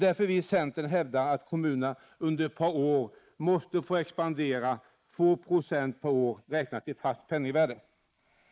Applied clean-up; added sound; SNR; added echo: neural mask model Resemble Enhance denoiser.